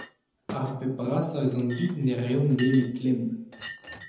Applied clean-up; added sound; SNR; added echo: none; Chink, clink; 15 dB; reverberation time 0.9 s.